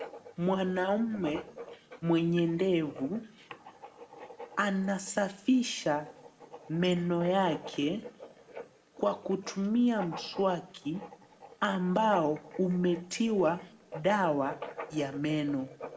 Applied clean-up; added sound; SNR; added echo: none; Writing; 16 dB; reverberation time 0.5 s.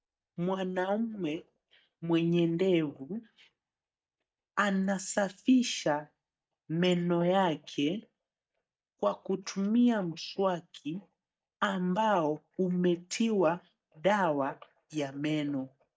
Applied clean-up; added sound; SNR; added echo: neural mask model DeepFilterNet 3.